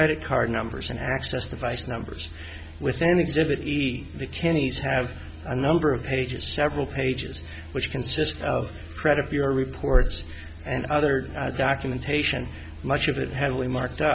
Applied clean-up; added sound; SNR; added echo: none; none; none; none.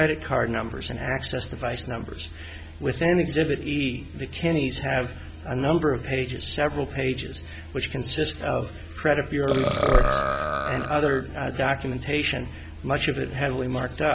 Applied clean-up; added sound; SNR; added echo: none; Burping, eructation; 2 dB; none.